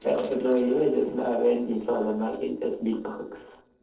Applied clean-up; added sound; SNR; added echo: neural separator model SepFormer DNS4.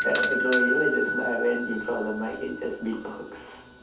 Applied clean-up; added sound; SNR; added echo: none; Bell / Doorbell; 1 dB; reverberation time 0.5 s.